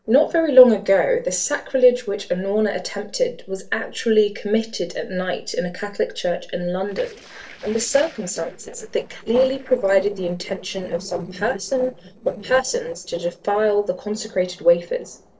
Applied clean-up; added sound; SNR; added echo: neural separator model SepFormer DNS4.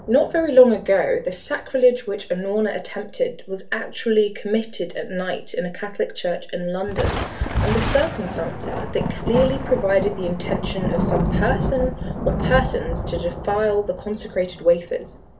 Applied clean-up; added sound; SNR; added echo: none; Thunder; 5 dB; reverberation time 0.3 s.